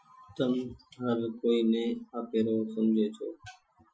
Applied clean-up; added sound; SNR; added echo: classical method Wiener filter.